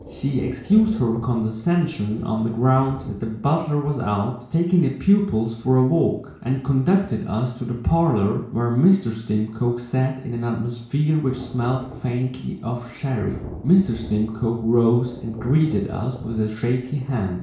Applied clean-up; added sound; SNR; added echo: none; Thunder; 20 dB; reverberation time 0.6 s.